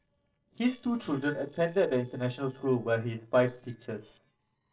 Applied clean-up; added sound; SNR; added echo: neural separator model SepFormer DNS4.